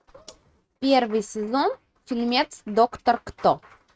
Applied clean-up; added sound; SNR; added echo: neural mask model RNNoise.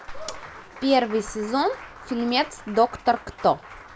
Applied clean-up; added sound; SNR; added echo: none; Applause; 17 dB; none.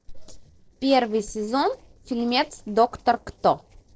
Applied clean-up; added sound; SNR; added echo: neural separator model SepFormer DNS4.